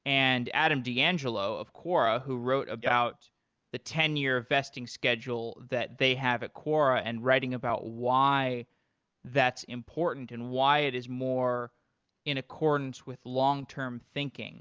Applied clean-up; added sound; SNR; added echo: none; none; none; none.